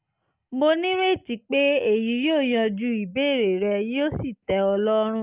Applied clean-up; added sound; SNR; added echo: none; none; none; none.